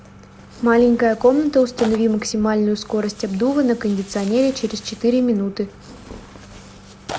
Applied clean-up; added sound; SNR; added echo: none; Tearing; 19 dB; none.